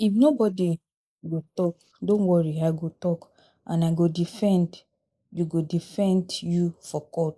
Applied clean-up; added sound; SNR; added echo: neural mask model Resemble Enhance denoiser.